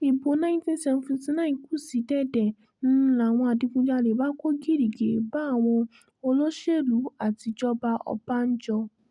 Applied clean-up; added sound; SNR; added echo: none; none; none; none.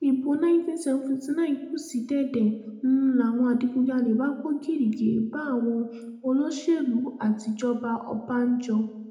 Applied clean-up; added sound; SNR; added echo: none; none; none; reverberation time 0.5 s.